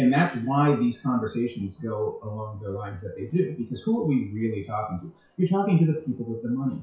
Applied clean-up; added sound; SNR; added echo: classical method WPE with log-MMSE.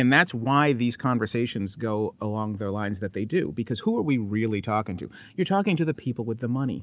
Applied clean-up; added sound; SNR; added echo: none; none; none; none.